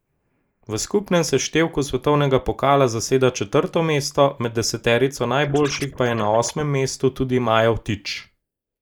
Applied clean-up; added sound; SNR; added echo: neural mask model Resemble Enhance denoiser.